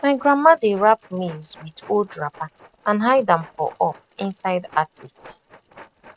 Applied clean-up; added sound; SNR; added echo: neural mask model RNNoise.